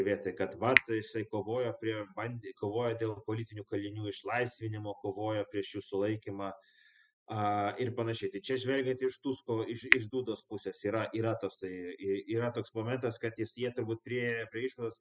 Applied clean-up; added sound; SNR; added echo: classical method spectral subtraction.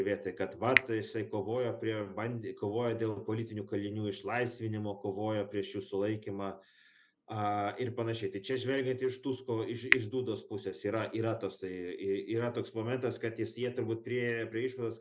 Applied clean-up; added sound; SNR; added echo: none; Finger snapping; 3 dB; none.